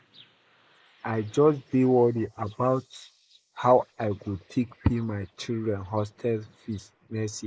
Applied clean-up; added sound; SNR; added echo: neural mask model Resemble Enhance denoiser.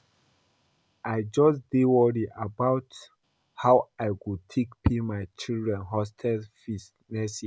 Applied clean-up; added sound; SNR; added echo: none; none; none; none.